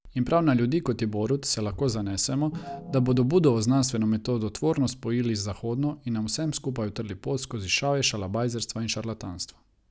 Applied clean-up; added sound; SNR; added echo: none; Organ; 11 dB; none.